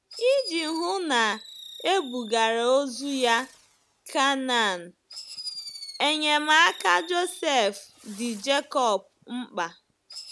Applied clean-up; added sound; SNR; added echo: none; Fireworks; 17 dB; none.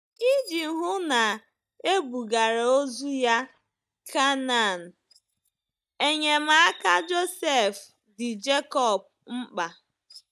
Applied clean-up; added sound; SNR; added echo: neural mask model DeepFilterNet 3.